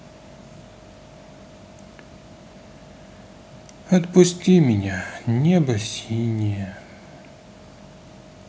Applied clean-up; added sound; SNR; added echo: none; none; none; none.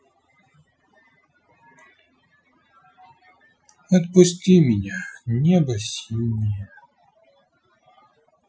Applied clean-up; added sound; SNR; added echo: classical method Wiener filter.